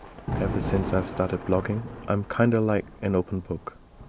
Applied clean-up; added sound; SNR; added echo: none; Thunder; 8 dB; none.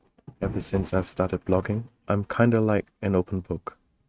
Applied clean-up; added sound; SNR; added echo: neural mask model RNNoise.